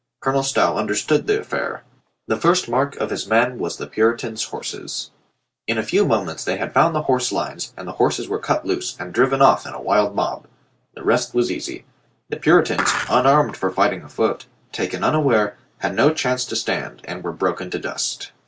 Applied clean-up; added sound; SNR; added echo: none; Skateboard; 3 dB; none.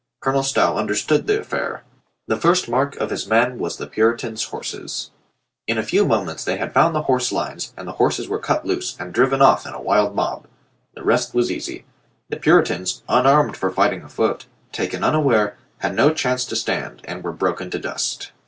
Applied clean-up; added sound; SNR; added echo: none; none; none; none.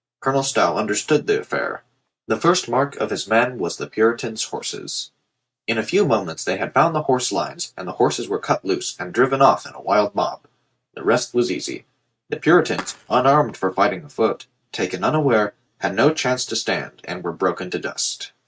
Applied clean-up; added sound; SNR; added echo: neural mask model RNNoise.